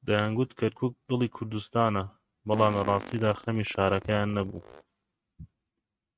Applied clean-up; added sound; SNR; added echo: neural mask model RNNoise.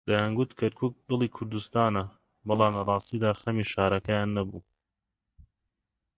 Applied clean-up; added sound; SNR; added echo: neural mask model DeepFilterNet 3.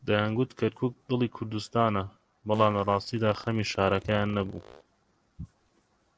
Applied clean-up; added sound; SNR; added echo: neural separator model SepFormer DNS4.